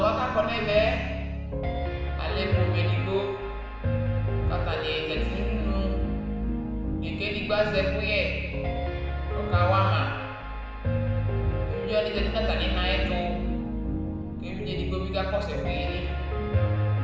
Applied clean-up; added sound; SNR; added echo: none; Piano; -3 dB; reverberation time 1.2 s.